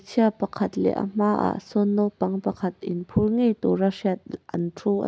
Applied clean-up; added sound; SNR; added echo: none; none; none; none.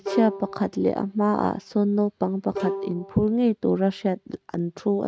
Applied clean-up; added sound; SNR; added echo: neural mask model RNNoise.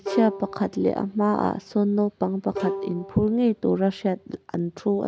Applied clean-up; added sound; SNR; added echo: none; Bowed string instrument; 12 dB; none.